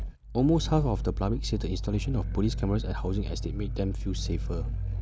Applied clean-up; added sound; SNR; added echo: none; Growling; 2 dB; none.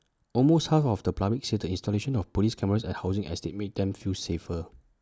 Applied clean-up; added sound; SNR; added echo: none; none; none; none.